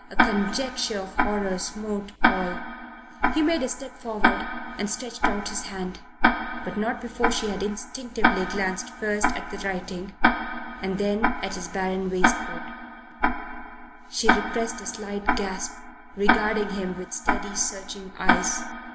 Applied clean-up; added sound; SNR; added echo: none; Tick-tock; -3 dB; none.